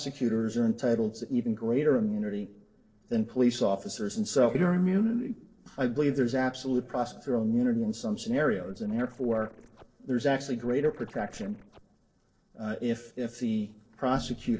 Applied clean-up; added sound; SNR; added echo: neural separator model SepFormer DNS4.